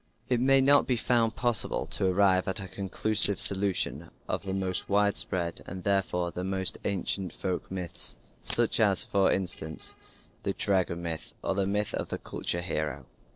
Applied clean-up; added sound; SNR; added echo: neural separator model SepFormer DNS4.